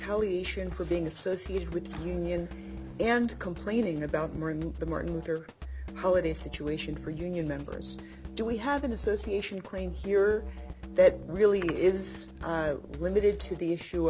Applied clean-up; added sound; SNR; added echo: none; Drum kit; 11 dB; none.